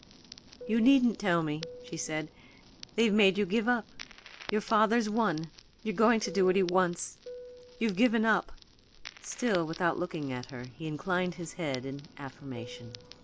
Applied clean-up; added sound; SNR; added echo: none; Crackle + Fixed-wing aircraft, airplane; 18 dB; none.